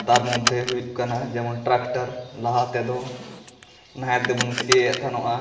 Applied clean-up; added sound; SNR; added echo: none; Car; 7 dB; reverberation time 1.2 s.